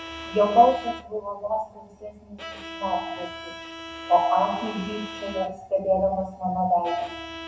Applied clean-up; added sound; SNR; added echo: none; Bowed string instrument; 13 dB; reverberation time 0.2 s.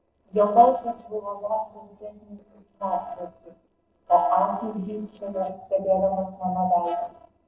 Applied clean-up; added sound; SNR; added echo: neural separator model SepFormer DNS4.